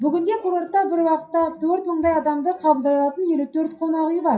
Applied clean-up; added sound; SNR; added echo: classical method WPE with log-MMSE.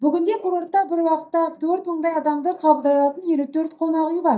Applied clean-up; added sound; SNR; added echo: neural mask model DeepFilterNet 3.